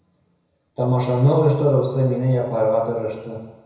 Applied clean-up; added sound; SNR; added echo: none; none; none; reverberation time 1.0 s.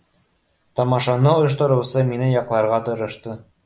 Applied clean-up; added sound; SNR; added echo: none; none; none; none.